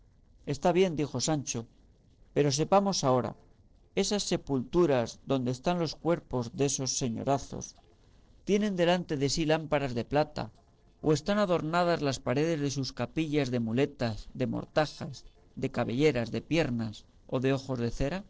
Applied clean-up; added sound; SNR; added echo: neural separator model SepFormer DNS4.